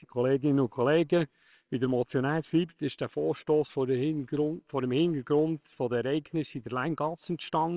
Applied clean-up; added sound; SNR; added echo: neural separator model SepFormer WHAMR!.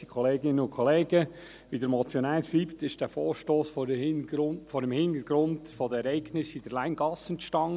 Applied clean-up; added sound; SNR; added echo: none; none; none; none.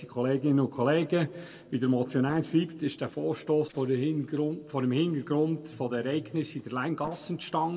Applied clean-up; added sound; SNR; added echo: neural separator model SepFormer DNS4.